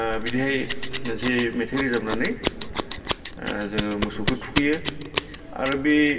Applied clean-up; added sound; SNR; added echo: none; Scissors; 5 dB; reverberation time 2.5 s.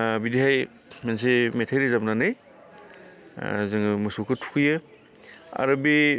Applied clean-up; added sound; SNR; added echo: none; none; none; none.